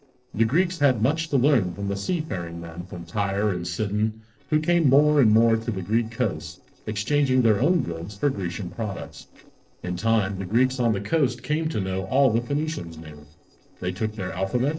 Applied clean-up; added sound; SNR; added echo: neural separator model SepFormer DNS4.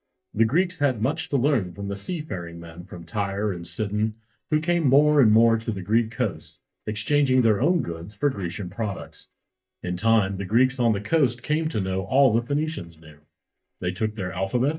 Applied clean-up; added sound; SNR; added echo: neural mask model DeepFilterNet 3.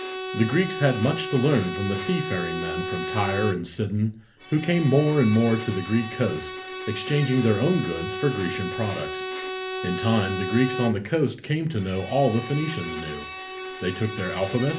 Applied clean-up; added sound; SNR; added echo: none; Bowed string instrument; 8 dB; reverberation time 0.3 s.